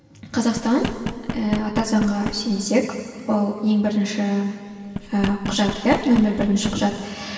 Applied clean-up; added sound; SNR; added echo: none; Knock; 9 dB; reverberation time 2.5 s.